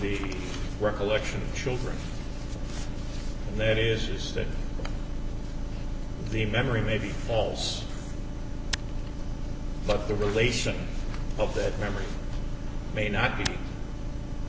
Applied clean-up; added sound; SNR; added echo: none; Tick; 8 dB; none.